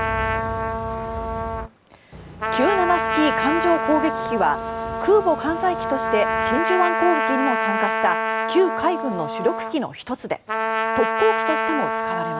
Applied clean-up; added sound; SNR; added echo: none; Trumpet; 1 dB; none.